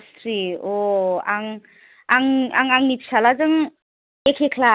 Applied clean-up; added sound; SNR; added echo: none; none; none; none.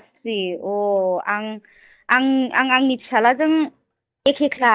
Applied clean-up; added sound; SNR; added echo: neural mask model DeepFilterNet 3.